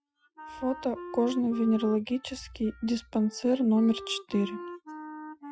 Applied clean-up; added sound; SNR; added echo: classical method Wiener filter.